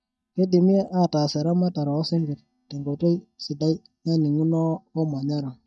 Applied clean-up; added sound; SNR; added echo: neural mask model DeepFilterNet 3.